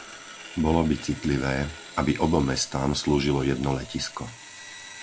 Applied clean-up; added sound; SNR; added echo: none; Sawing; 17 dB; none.